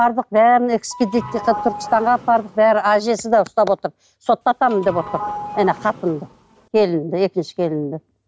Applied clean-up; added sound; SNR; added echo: none; Sliding door / Doorbell; 13 dB; none.